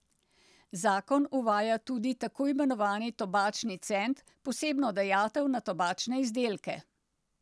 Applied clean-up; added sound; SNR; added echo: none; none; none; none.